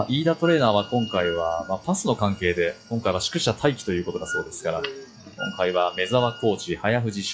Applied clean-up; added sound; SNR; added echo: classical method WPE with log-MMSE.